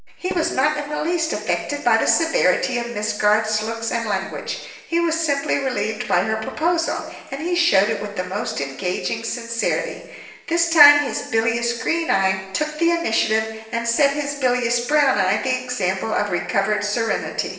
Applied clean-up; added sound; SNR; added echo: none; none; none; reverberation time 0.9 s.